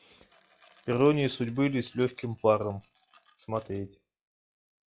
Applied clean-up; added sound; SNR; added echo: classical method log-MMSE.